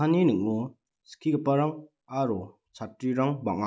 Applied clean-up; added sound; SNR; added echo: none; none; none; none.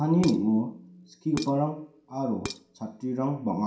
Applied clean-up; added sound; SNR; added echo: none; Dishes, pots, and pans; 15 dB; reverberation time 0.5 s.